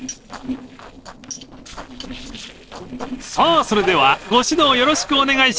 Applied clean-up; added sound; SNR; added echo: neural separator model SepFormer DNS4.